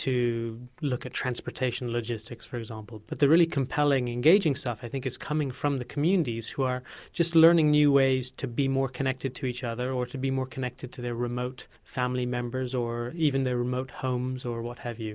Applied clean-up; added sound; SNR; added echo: none; none; none; none.